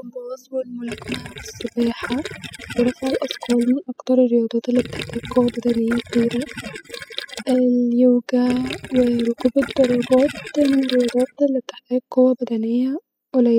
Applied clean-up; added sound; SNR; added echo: classical method spectral subtraction.